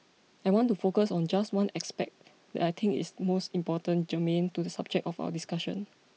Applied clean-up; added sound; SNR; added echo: none; none; none; none.